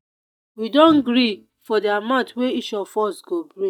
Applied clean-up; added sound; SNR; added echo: neural mask model DeepFilterNet 3.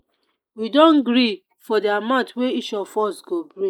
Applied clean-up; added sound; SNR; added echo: neural mask model Resemble Enhance denoiser.